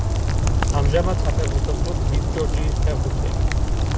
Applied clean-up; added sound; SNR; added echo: none; Rain; -5 dB; none.